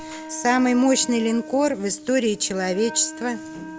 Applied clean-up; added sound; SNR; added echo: none; Wind instrument, woodwind instrument; 15 dB; none.